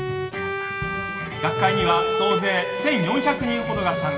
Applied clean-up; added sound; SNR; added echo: none; Bowed string instrument; 1 dB; reverberation time 2.2 s.